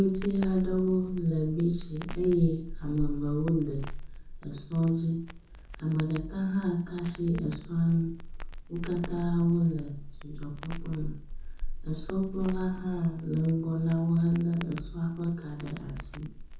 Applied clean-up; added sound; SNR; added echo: none; Crackle; 9 dB; reverberation time 0.5 s.